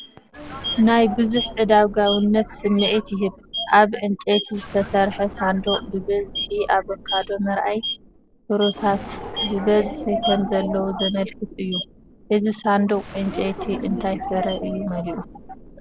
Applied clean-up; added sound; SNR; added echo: none; Explosion; 18 dB; none.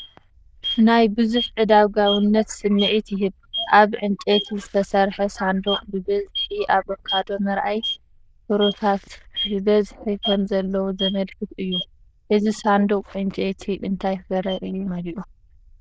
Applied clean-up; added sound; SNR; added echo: neural diffusion model UNIVERSE++.